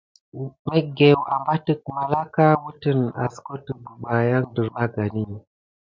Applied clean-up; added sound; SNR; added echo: none; none; none; none.